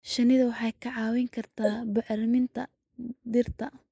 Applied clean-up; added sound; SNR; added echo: neural mask model Resemble Enhance denoiser.